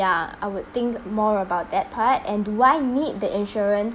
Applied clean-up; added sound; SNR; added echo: none; none; none; none.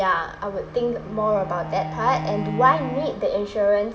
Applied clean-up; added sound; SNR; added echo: none; Bowed string instrument; 11 dB; reverberation time 2.6 s.